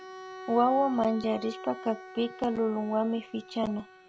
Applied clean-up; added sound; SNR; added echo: none; Bowed string instrument; 15 dB; none.